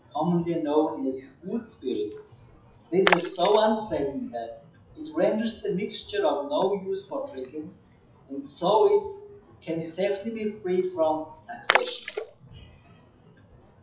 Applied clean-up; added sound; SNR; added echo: classical method WPE with log-MMSE.